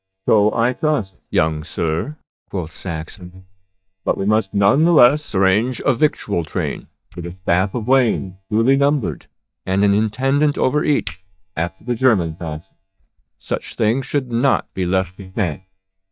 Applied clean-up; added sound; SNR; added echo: neural mask model DeepFilterNet 3.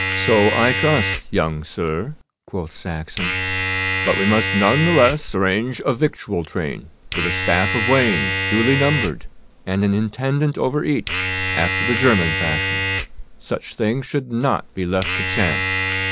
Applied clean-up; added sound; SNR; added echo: none; Domestic sounds, home sounds; 3 dB; none.